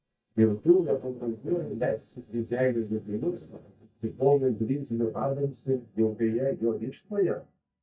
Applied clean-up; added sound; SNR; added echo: neural mask model DeepFilterNet 3.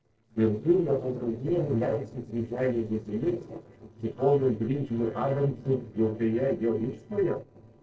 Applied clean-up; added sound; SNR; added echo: neural separator model SepFormer DNS4.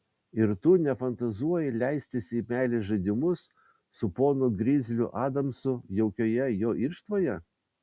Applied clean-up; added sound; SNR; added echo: none; none; none; none.